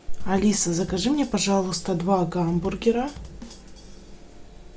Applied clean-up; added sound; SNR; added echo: none; Bass drum / Snare drum; 19 dB; none.